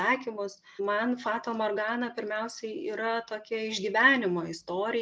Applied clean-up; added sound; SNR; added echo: none; none; none; none.